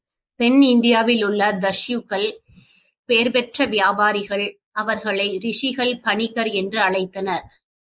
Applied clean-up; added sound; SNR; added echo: neural mask model Resemble Enhance denoiser.